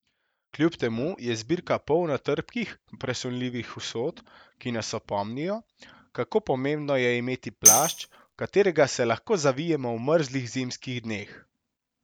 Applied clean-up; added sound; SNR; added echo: none; Tambourine; -4 dB; none.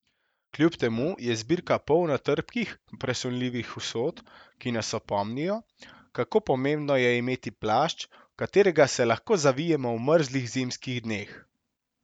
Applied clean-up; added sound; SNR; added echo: none; none; none; none.